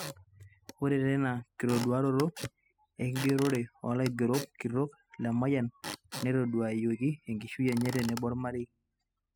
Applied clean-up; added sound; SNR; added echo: classical method spectral subtraction.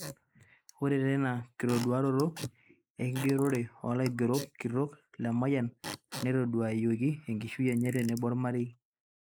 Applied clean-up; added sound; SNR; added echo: neural mask model Resemble Enhance denoiser.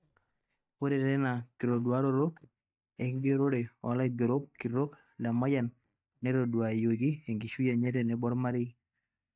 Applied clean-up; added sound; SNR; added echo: neural mask model DeepFilterNet 3.